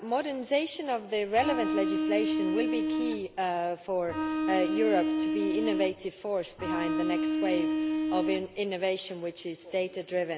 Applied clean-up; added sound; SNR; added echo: none; Bowed string instrument; -2 dB; none.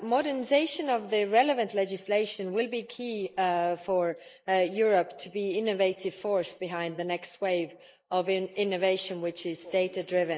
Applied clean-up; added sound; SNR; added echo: neural mask model Resemble Enhance denoiser.